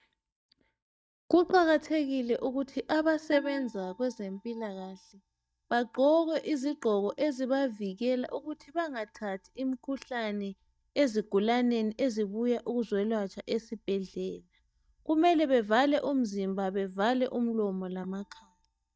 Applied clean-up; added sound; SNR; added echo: neural mask model DeepFilterNet 3.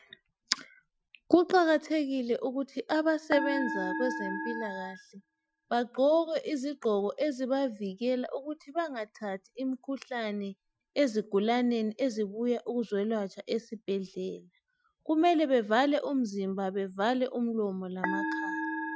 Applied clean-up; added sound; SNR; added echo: classical method Wiener filter.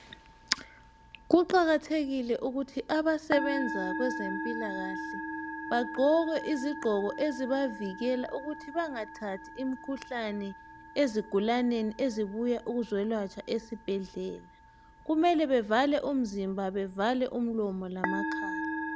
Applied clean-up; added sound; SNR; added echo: none; Musical instrument; 10 dB; none.